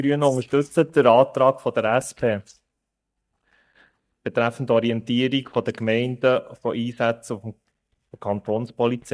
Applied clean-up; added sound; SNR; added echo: neural mask model DeepFilterNet 3.